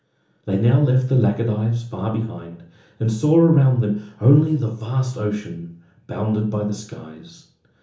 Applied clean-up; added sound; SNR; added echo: none; none; none; reverberation time 1.2 s.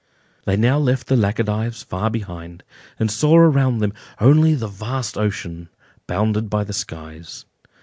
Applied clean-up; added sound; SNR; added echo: none; none; none; none.